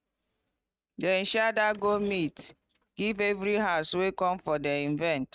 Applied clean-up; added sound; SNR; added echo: neural mask model RNNoise.